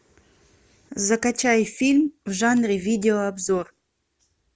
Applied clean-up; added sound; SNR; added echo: none; none; none; none.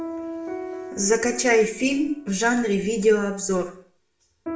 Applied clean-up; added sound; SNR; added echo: none; Piano; 13 dB; reverberation time 0.5 s.